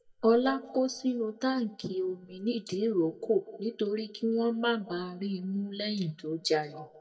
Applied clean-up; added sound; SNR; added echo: neural mask model DeepFilterNet 3.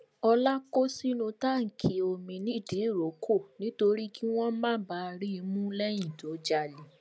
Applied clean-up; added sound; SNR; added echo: none; none; none; none.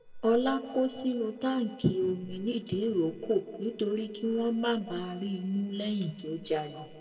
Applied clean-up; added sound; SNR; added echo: neural separator model SepFormer DNS4.